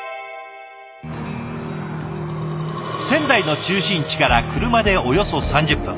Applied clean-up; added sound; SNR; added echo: none; none; none; none.